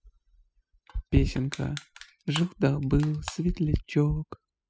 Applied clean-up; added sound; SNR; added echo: classical method spectral subtraction.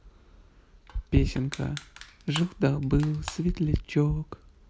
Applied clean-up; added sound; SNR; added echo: none; Crushing; 17 dB; none.